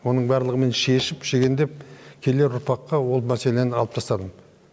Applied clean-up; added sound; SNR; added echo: none; none; none; none.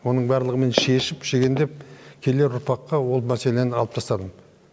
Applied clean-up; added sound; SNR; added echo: none; Walk, footsteps; 11 dB; none.